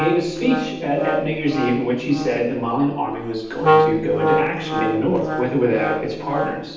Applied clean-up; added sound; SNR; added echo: none; Wind instrument, woodwind instrument; 3 dB; reverberation time 0.9 s.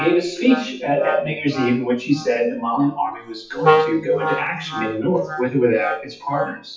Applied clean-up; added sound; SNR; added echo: classical method WPE with log-MMSE.